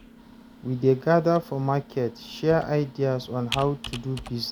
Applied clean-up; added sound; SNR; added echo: none; Computer keyboard; 16 dB; none.